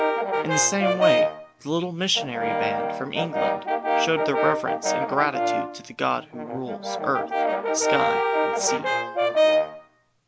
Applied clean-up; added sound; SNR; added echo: none; Brass instrument; -4 dB; none.